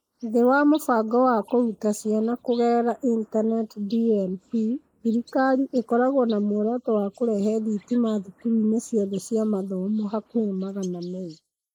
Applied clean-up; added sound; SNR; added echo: neural mask model Resemble Enhance denoiser.